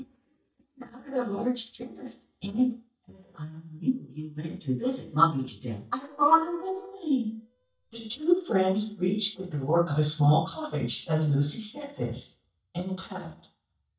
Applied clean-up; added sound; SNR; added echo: neural mask model DeepFilterNet 3.